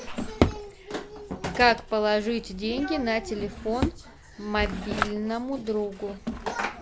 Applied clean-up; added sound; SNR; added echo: none; Drawer open or close; 5 dB; none.